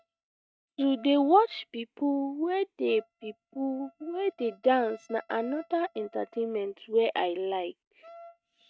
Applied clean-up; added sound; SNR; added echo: neural mask model RNNoise.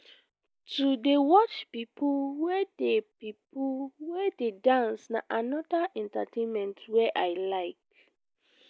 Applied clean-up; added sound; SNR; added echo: none; none; none; none.